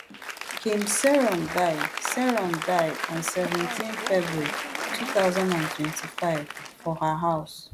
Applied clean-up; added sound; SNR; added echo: none; Applause; 6 dB; none.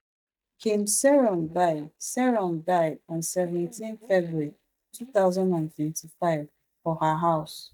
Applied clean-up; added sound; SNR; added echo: neural mask model DeepFilterNet 3.